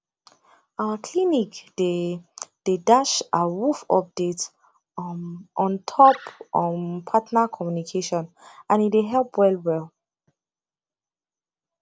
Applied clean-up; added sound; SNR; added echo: none; Animal; 17 dB; none.